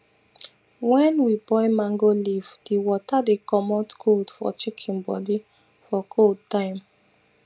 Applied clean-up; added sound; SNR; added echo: none; none; none; none.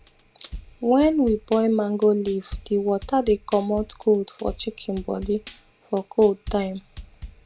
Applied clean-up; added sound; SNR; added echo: none; Drum kit; 17 dB; none.